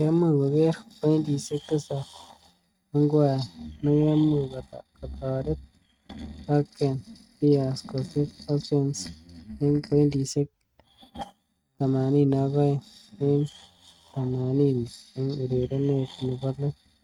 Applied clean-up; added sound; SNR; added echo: neural mask model RNNoise.